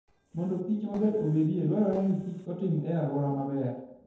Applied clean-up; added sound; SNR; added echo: neural separator model SepFormer DNS4.